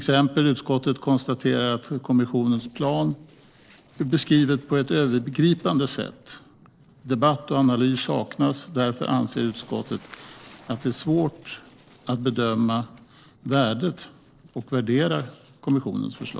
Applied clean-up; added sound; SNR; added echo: neural separator model SepFormer DNS4.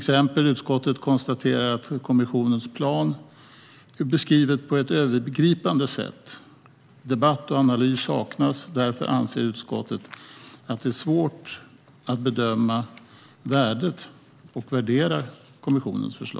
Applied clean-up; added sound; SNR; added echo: none; none; none; none.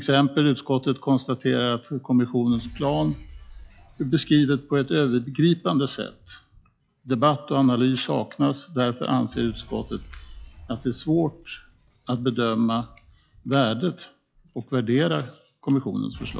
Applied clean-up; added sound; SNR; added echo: classical method log-MMSE.